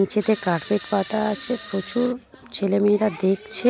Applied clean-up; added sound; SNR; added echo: none; Camera; 12 dB; none.